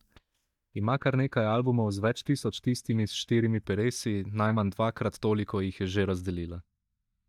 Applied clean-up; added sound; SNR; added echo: neural mask model DeepFilterNet 3.